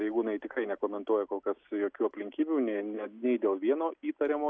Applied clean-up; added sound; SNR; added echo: none; none; none; none.